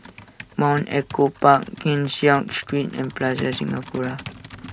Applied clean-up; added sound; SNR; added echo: none; Computer keyboard; 17 dB; none.